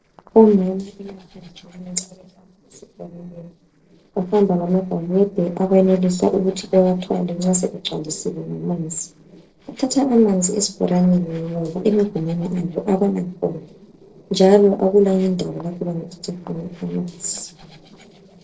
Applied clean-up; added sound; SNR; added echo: neural separator model SepFormer DNS4.